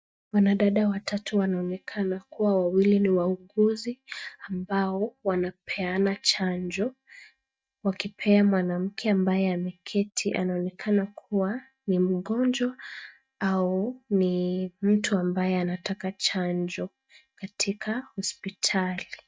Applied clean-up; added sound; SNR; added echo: neural mask model DeepFilterNet 3.